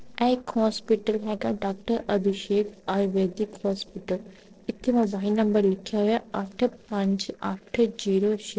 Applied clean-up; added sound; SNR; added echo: neural separator model SepFormer DNS4.